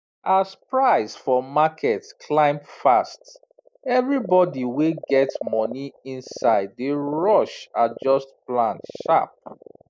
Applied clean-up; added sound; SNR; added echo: neural mask model DeepFilterNet 3.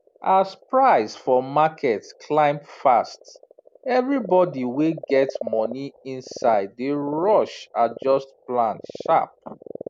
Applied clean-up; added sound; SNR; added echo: none; Frog; 16 dB; none.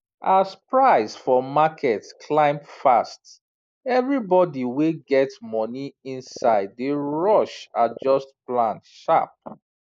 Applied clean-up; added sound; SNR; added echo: neural mask model Resemble Enhance denoiser.